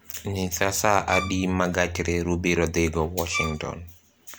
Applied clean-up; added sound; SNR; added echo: none; Bowed string instrument; 7 dB; none.